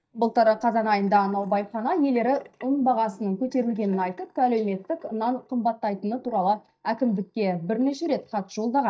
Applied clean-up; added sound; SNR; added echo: neural mask model DeepFilterNet 3.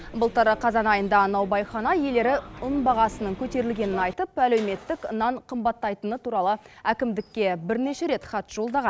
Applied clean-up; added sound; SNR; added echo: none; none; none; none.